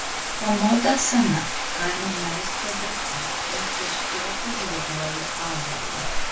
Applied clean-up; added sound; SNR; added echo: none; Bathtub (filling or washing); 0 dB; reverberation time 0.2 s.